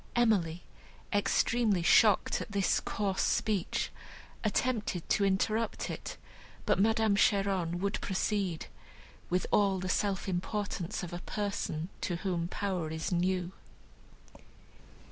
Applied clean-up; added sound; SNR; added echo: none; none; none; none.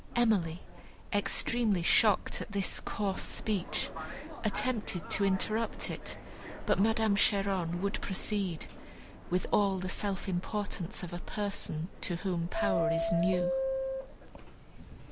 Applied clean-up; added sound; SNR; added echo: none; Subway, metro, underground; 9 dB; none.